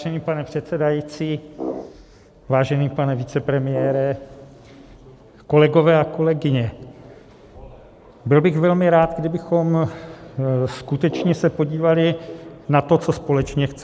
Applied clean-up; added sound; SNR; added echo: none; Brass instrument; 13 dB; none.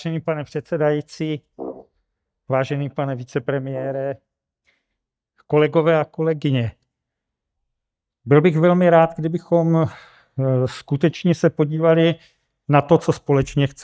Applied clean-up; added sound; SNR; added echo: neural mask model DeepFilterNet 3.